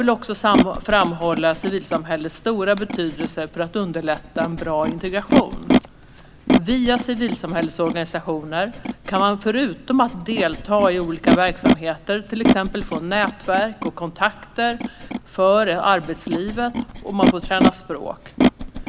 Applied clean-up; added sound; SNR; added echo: none; Animal; 2 dB; none.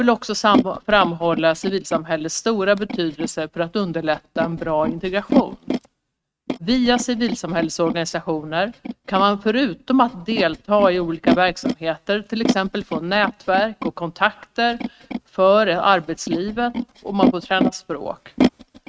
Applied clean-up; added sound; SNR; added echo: neural mask model RNNoise.